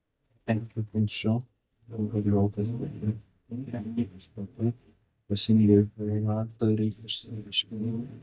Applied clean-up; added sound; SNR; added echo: neural mask model DeepFilterNet 3.